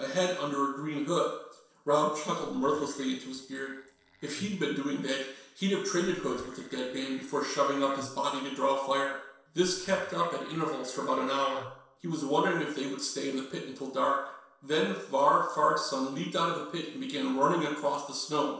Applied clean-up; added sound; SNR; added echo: neural separator model SepFormer DNS4.